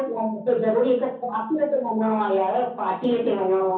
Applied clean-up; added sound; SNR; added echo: none; none; none; reverberation time 0.6 s.